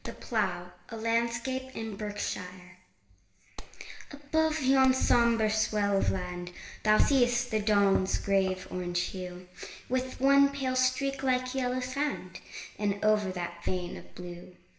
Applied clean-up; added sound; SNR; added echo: none; Clapping; 13 dB; reverberation time 0.9 s.